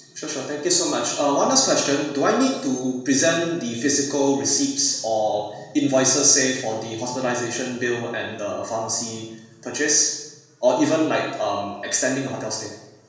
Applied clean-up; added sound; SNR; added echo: none; none; none; reverberation time 1.1 s.